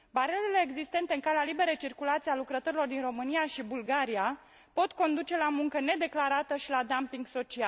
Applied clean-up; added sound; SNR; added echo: none; none; none; none.